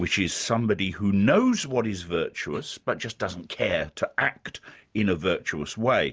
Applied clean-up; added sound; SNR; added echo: none; none; none; none.